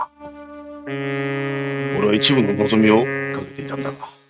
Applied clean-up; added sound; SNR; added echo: neural mask model RNNoise.